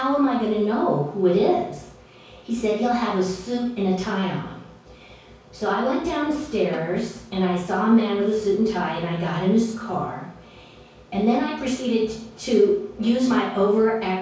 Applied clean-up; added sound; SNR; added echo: none; Bowed string instrument; 14 dB; reverberation time 0.6 s.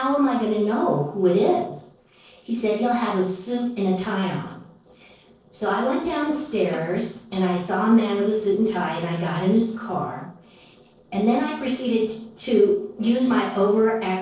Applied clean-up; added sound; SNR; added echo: neural separator model SepFormer DNS4.